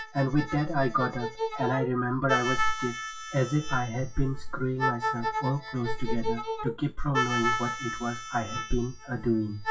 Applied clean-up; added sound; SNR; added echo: classical method WPE with log-MMSE.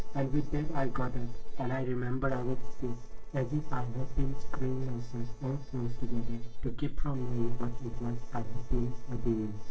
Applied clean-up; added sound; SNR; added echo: neural separator model SepFormer DNS4.